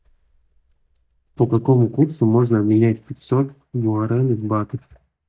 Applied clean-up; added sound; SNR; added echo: neural mask model DeepFilterNet 3.